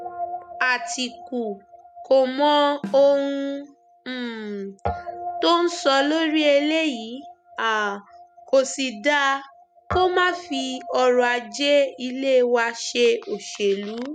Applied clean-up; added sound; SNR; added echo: none; Snare drum + Guitar; 15 dB; none.